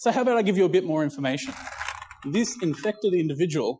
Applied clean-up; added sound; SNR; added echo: classical method Wiener filter.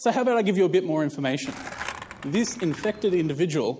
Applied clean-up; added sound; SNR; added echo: none; Skateboard; 14 dB; none.